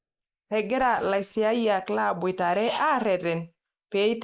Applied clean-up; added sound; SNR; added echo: neural mask model Resemble Enhance denoiser.